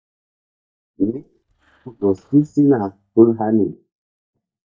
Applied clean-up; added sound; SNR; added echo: neural mask model DeepFilterNet 3.